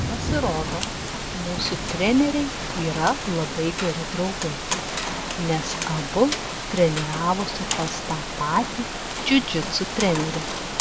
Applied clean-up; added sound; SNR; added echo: none; Rain; 3 dB; none.